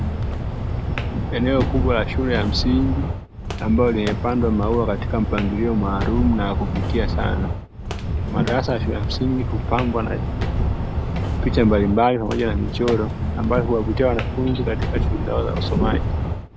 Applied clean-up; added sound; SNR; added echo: none; Walk, footsteps; 0 dB; none.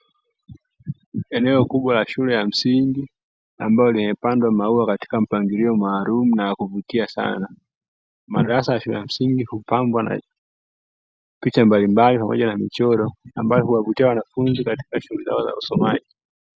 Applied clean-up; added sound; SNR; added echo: none; none; none; none.